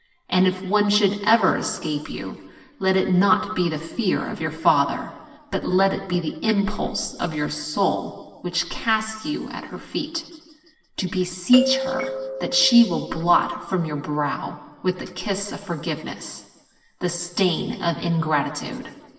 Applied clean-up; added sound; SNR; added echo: none; Doorbell; 6 dB; reverberation time 1.4 s.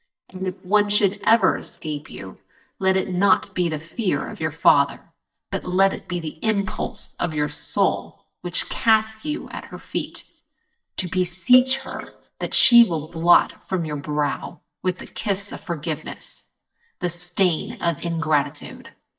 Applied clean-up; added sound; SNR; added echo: neural mask model DeepFilterNet 3.